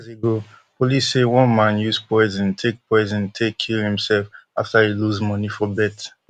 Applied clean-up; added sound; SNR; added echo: none; none; none; none.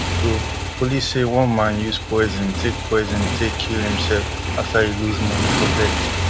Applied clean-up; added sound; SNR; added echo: none; Motorcycle; 1 dB; none.